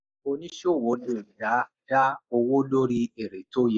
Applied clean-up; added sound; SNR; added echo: neural mask model Resemble Enhance denoiser.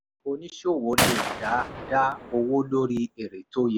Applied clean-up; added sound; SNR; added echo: none; Gunshot, gunfire; 3 dB; none.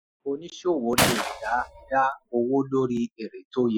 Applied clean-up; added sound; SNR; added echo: classical method Wiener filter.